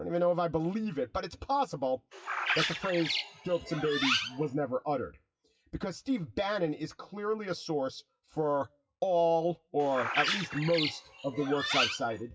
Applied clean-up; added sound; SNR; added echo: classical method WPE with log-MMSE.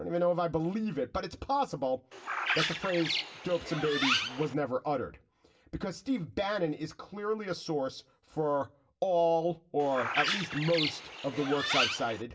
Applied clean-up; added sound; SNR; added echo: none; Bird; 1 dB; reverberation time 0.2 s.